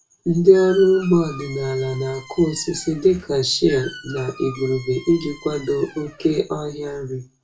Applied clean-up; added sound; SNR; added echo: none; Squeak; 19 dB; reverberation time 0.2 s.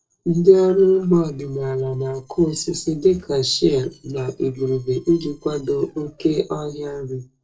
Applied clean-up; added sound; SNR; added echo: neural separator model SepFormer DNS4.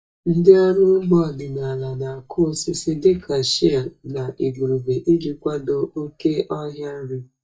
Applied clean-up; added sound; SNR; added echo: neural mask model DeepFilterNet 3.